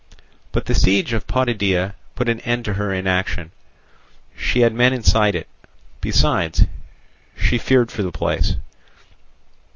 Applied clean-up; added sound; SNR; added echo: none; none; none; none.